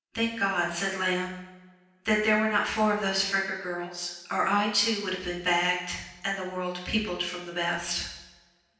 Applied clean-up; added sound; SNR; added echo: none; none; none; reverberation time 0.9 s.